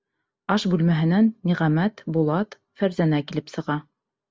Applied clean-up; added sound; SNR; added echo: none; none; none; none.